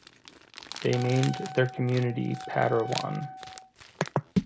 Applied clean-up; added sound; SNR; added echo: none; Wind instrument, woodwind instrument + Crumpling, crinkling; 8 dB; none.